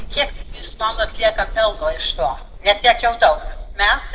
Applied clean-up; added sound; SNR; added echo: neural separator model SepFormer DNS4.